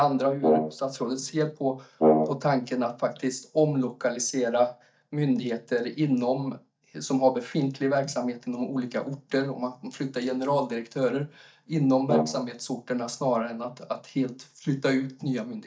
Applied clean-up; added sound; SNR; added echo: neural mask model DeepFilterNet 3.